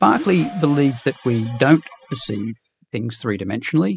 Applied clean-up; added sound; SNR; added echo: classical method spectral subtraction.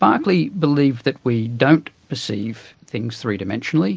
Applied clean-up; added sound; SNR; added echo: none; none; none; none.